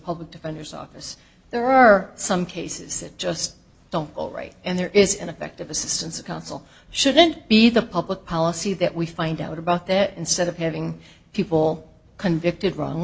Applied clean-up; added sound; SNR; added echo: none; none; none; none.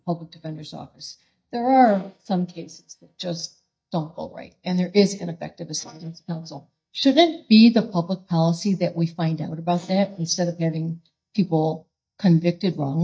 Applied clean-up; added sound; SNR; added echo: neural mask model DeepFilterNet 3.